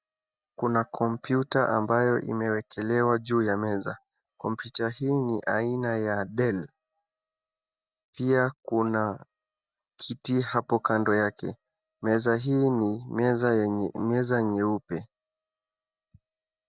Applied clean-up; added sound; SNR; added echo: neural mask model DeepFilterNet 3.